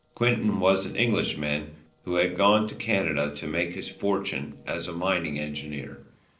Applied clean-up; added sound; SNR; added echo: neural separator model SepFormer DNS4.